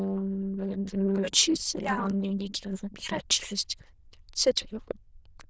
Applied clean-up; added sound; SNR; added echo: neural diffusion model UNIVERSE++.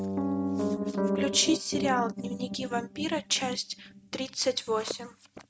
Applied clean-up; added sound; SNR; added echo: neural mask model RNNoise.